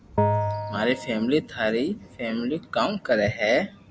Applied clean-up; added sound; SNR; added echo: none; Bell; 3 dB; none.